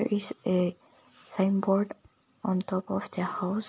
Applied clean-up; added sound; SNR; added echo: none; none; none; none.